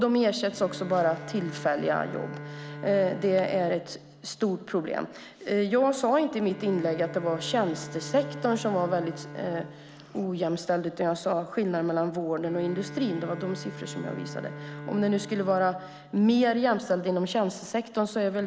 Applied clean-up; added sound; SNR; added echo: none; Bowed string instrument; 15 dB; none.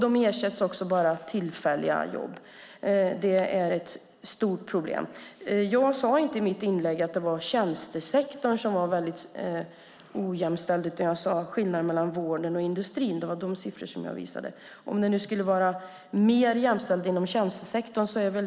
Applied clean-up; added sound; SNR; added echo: none; none; none; none.